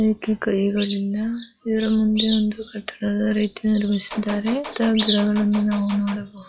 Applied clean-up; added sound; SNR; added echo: classical method log-MMSE.